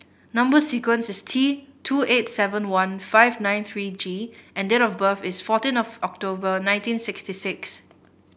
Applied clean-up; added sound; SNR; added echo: none; none; none; none.